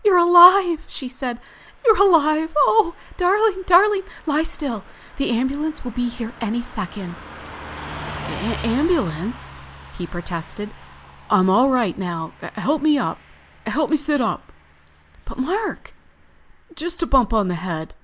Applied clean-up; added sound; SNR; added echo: none; Car passing by / Truck; 18 dB; none.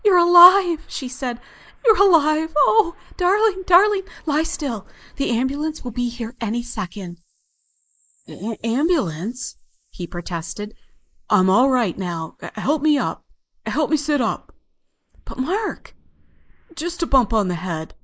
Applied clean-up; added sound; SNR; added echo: neural mask model Resemble Enhance denoiser.